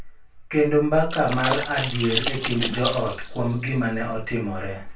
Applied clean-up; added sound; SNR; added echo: none; Splash, splatter; 7 dB; reverberation time 0.2 s.